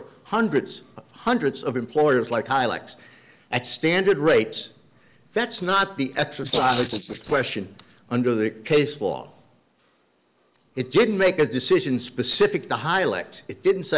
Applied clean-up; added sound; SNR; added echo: neural mask model Resemble Enhance denoiser.